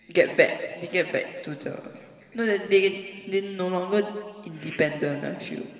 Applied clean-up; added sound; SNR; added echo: none; none; none; reverberation time 2.1 s.